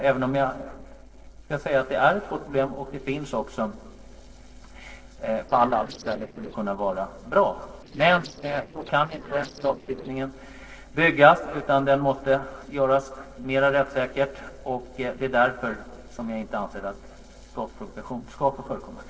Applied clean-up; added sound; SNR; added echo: neural separator model SepFormer DNS4.